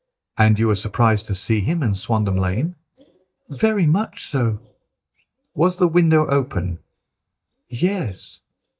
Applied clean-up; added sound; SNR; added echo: neural mask model DeepFilterNet 3.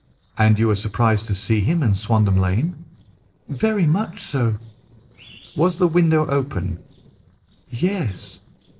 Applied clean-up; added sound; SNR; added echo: neural separator model SepFormer DNS4.